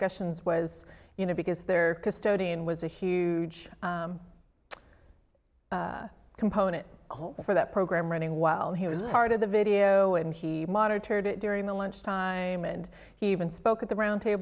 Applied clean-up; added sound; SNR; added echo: none; none; none; none.